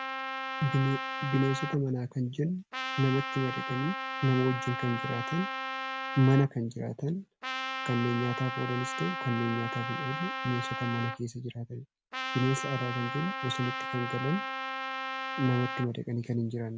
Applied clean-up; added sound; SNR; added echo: none; Trumpet; 5 dB; none.